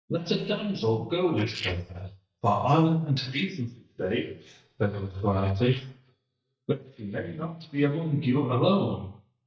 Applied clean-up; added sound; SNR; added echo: neural mask model DeepFilterNet 3.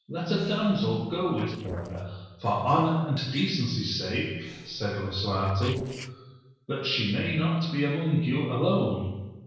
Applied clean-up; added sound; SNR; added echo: neural separator model SepFormer DNS4.